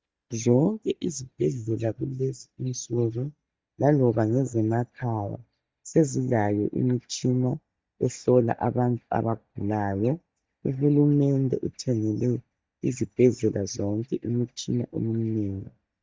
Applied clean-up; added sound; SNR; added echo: neural mask model DeepFilterNet 3.